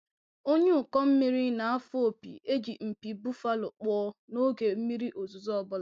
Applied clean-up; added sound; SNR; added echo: none; none; none; none.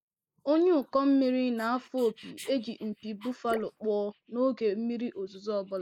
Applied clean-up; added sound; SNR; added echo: neural mask model Resemble Enhance denoiser.